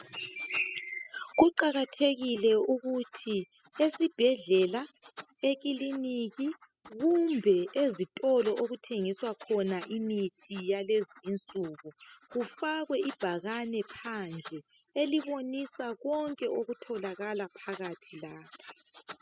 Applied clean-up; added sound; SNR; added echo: classical method spectral subtraction.